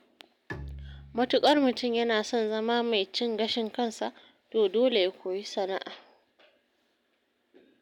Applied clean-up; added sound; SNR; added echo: none; Bowed string instrument; 18 dB; none.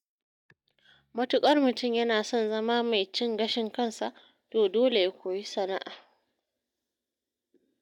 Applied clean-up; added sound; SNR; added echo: neural mask model DeepFilterNet 3.